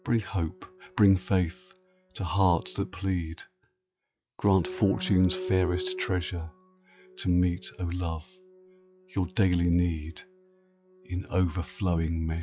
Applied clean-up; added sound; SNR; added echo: classical method log-MMSE.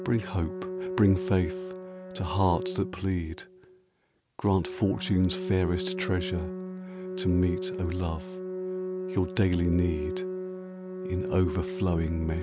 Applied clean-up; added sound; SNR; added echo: none; Organ; 6 dB; none.